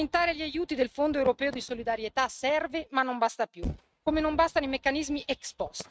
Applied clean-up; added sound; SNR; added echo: neural mask model RNNoise.